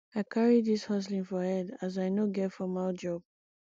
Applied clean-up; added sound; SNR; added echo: none; none; none; none.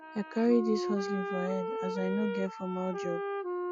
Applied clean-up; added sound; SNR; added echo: classical method Wiener filter.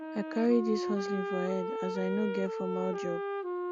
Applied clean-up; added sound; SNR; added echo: none; Wind instrument, woodwind instrument; 2 dB; none.